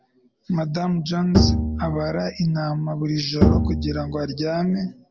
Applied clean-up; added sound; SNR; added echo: none; Bowed string instrument; -2 dB; none.